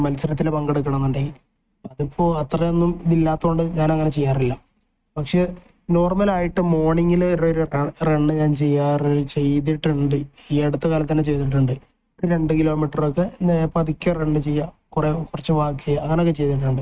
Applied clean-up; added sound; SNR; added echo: neural mask model RNNoise.